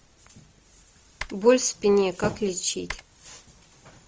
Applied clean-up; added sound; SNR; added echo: none; Typing; 18 dB; none.